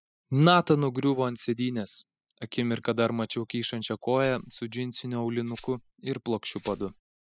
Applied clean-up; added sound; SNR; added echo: classical method spectral subtraction.